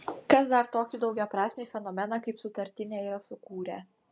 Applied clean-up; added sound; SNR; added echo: none; none; none; none.